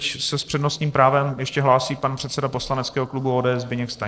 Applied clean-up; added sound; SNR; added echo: neural separator model SepFormer DNS4.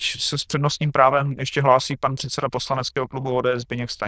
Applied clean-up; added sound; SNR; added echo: neural diffusion model UNIVERSE++.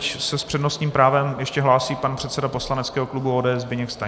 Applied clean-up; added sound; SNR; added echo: none; none; none; none.